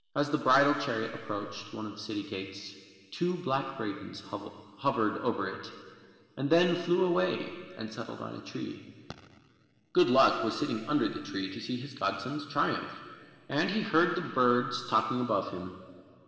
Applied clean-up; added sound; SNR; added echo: none; none; none; reverberation time 2.8 s.